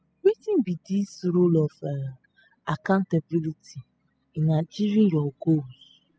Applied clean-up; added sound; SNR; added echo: classical method spectral subtraction.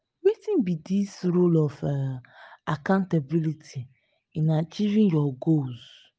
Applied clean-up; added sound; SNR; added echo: none; none; none; none.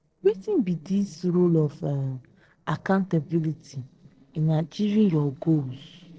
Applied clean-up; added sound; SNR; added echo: neural separator model SepFormer DNS4.